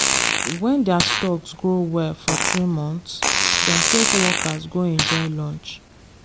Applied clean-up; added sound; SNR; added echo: none; Fart; -1 dB; none.